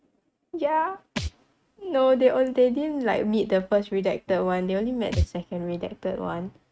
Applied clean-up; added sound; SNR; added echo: neural mask model RNNoise.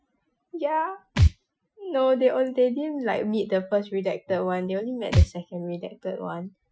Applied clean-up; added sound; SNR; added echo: classical method Wiener filter.